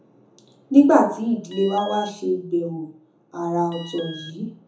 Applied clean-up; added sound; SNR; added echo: none; Alarm; 19 dB; reverberation time 0.6 s.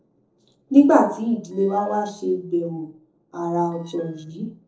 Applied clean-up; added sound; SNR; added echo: neural separator model SepFormer DNS4.